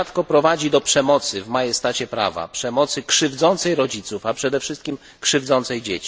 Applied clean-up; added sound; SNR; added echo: none; none; none; none.